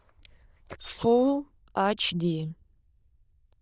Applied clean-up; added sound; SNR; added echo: neural diffusion model UNIVERSE++.